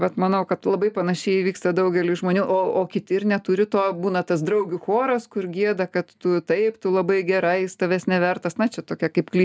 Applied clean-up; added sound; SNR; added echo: none; none; none; none.